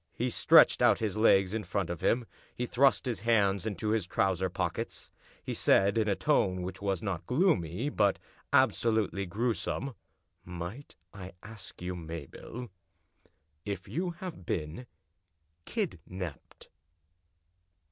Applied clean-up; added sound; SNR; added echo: none; none; none; none.